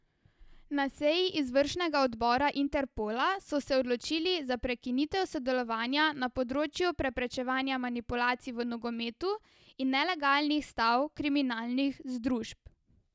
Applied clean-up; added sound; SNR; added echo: none; none; none; none.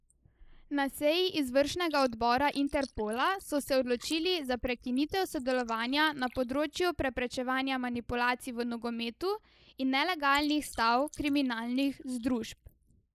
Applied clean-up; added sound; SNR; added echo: neural mask model Resemble Enhance denoiser.